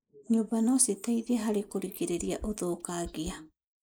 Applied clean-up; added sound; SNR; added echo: neural mask model Resemble Enhance denoiser.